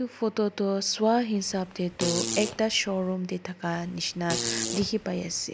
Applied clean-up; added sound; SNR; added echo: none; Fart; 7 dB; none.